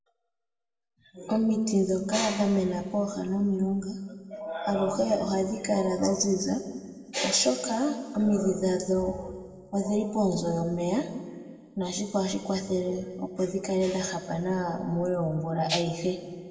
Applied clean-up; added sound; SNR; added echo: none; Rattle (instrument); 5 dB; reverberation time 1.3 s.